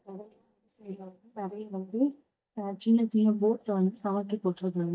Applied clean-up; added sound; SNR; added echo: neural mask model DeepFilterNet 3.